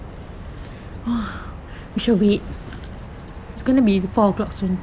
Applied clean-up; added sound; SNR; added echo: none; Bird vocalization, bird call, bird song; 19 dB; none.